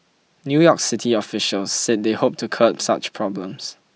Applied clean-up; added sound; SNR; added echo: none; none; none; none.